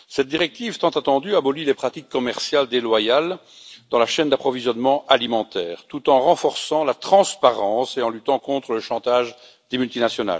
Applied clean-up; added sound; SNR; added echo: none; none; none; none.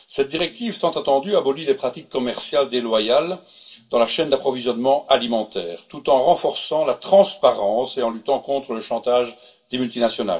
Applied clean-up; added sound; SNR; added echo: none; none; none; reverberation time 0.2 s.